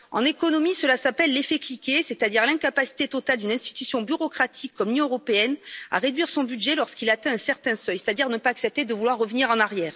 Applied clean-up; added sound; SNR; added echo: none; none; none; none.